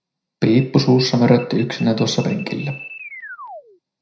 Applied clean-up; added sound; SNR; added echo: none; Alarm; 18 dB; reverberation time 0.5 s.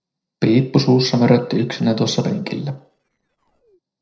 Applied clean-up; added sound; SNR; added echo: neural separator model SepFormer DNS4.